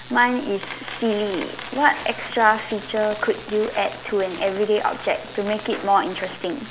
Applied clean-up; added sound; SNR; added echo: none; Coin (dropping); 16 dB; none.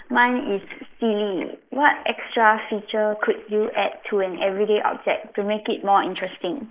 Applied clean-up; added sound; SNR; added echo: neural mask model Resemble Enhance denoiser.